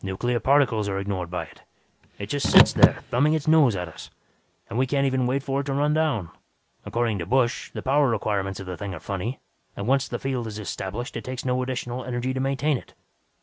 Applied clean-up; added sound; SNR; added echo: none; Car; -1 dB; none.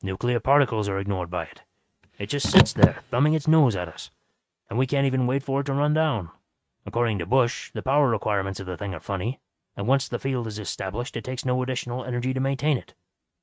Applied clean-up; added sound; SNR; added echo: neural mask model RNNoise.